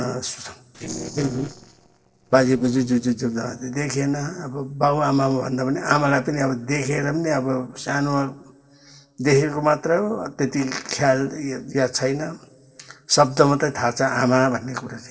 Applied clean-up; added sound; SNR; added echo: neural separator model SepFormer DNS4.